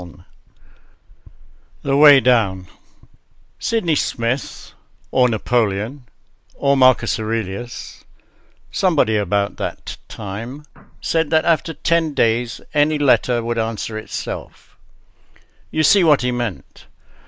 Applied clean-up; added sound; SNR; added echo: neural mask model Resemble Enhance denoiser.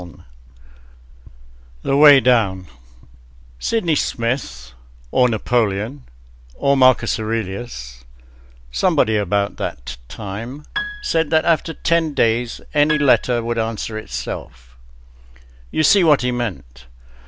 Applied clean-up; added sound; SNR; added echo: none; Piano; 12 dB; none.